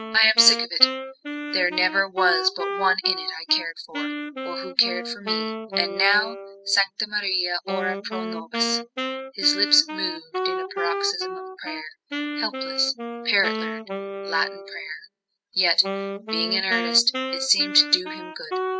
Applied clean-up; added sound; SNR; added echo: classical method spectral subtraction.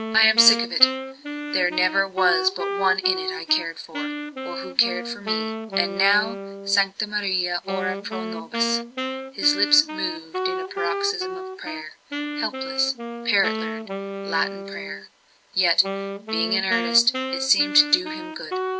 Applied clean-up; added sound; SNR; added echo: none; Wind instrument, woodwind instrument; 5 dB; none.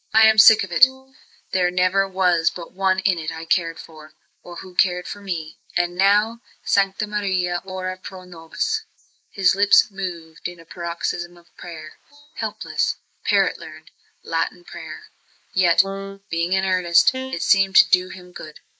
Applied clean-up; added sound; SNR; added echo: neural mask model Resemble Enhance denoiser.